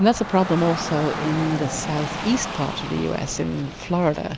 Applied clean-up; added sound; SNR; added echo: none; Rain / Dog; 8 dB; none.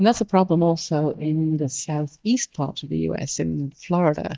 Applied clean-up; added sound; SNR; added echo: neural mask model DeepFilterNet 3.